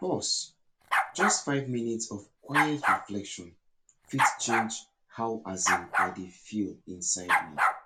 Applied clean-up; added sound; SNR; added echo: none; Bark; -3 dB; none.